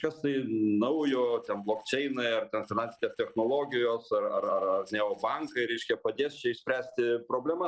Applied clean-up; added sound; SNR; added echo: neural separator model SepFormer DNS4.